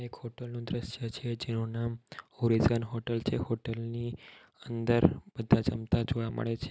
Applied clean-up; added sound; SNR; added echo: none; none; none; none.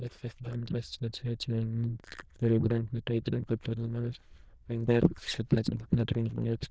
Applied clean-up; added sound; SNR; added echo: neural diffusion model UNIVERSE++.